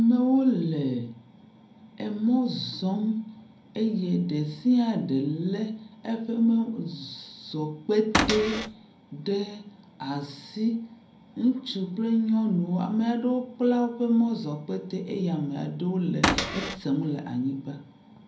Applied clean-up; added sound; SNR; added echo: none; Cupboard open or close / Door; 0 dB; reverberation time 0.5 s.